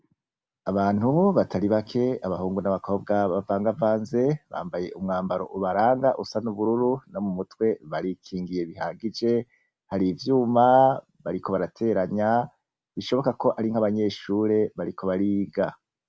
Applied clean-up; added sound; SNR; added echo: none; none; none; none.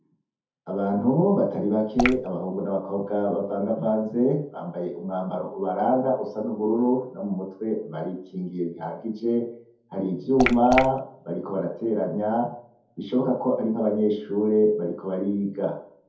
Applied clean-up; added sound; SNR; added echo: none; Drip / Water; 1 dB; reverberation time 0.5 s.